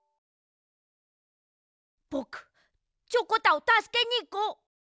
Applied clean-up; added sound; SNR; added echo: none; none; none; none.